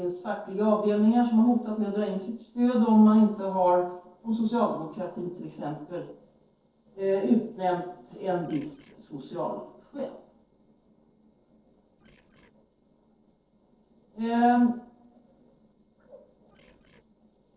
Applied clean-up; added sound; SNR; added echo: neural separator model SepFormer DNS4.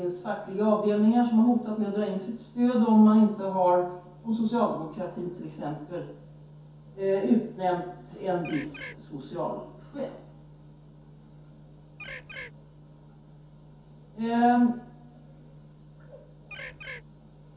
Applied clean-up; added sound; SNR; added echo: none; Bird; 13 dB; reverberation time 0.6 s.